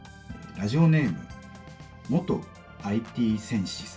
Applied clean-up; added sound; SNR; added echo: none; Organ; 17 dB; reverberation time 0.2 s.